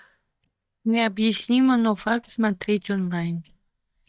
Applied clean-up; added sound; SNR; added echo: neural mask model DeepFilterNet 3.